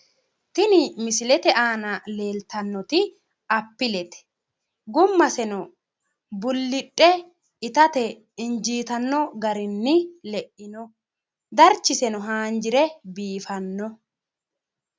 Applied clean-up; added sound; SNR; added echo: none; none; none; none.